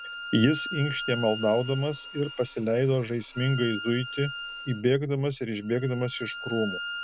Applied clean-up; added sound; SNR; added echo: none; Bowed string instrument; 10 dB; none.